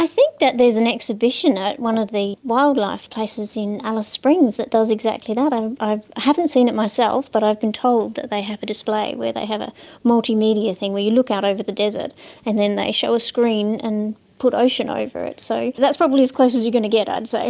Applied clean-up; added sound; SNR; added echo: none; none; none; none.